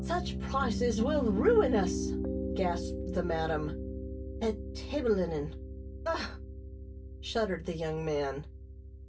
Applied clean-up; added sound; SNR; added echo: none; Piano; 4 dB; reverberation time 0.1 s.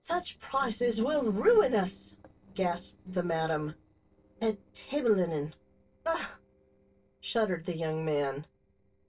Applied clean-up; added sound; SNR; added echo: neural separator model SepFormer DNS4.